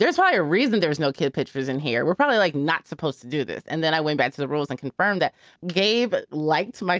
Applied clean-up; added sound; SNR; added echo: none; none; none; none.